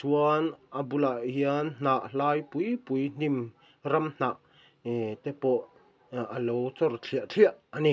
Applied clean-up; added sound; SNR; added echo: none; none; none; none.